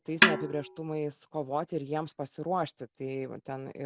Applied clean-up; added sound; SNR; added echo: none; Snare drum; -4 dB; none.